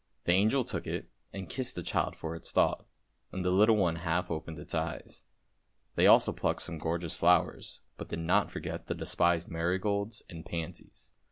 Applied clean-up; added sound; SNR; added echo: none; none; none; none.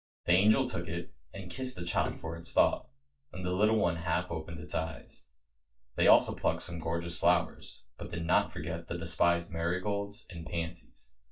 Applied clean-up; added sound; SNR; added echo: neural mask model DeepFilterNet 3.